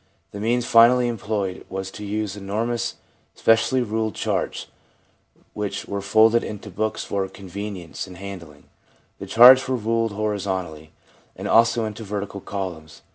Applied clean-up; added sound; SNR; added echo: none; none; none; none.